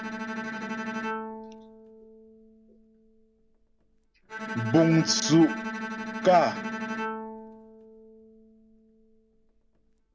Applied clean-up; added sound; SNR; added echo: none; Bowed string instrument; 7 dB; none.